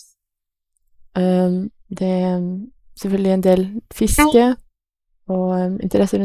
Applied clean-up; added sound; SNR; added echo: neural mask model Resemble Enhance denoiser.